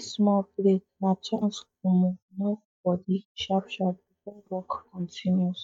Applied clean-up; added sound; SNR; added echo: neural mask model DeepFilterNet 3.